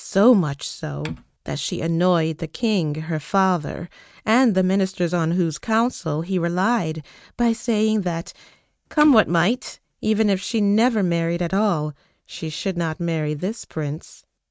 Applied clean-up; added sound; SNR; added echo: neural mask model RNNoise.